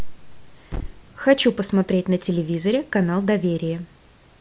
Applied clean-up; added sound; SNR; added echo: none; Thump, thud; 18 dB; none.